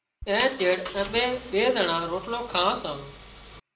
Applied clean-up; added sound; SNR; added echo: none; Engine; 14 dB; reverberation time 0.5 s.